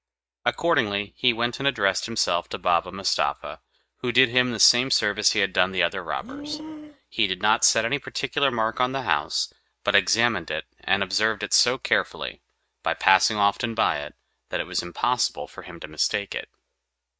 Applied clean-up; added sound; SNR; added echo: neural mask model RNNoise.